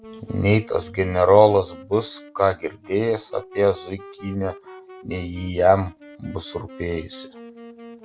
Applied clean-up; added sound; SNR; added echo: none; Wind instrument, woodwind instrument; 20 dB; none.